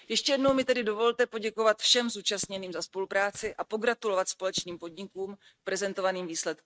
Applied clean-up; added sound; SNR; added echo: neural mask model RNNoise.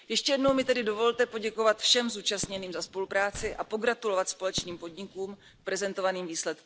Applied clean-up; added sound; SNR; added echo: none; Gunshot, gunfire + Fireworks; 19 dB; none.